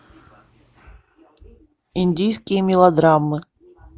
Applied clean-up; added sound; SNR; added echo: none; none; none; none.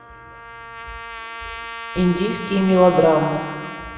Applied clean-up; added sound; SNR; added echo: none; Trumpet; 12 dB; reverberation time 1.9 s.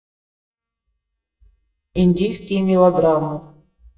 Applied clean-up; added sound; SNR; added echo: neural mask model DeepFilterNet 3.